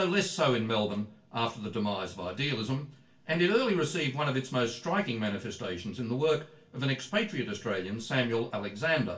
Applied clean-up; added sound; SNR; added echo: none; none; none; reverberation time 0.2 s.